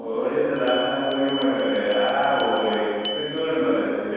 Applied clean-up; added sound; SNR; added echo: none; Bell; 8 dB; reverberation time 2.1 s.